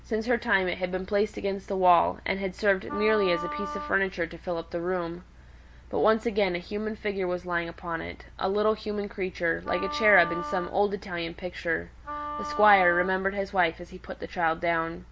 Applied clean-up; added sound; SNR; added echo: none; Wind instrument, woodwind instrument; 9 dB; none.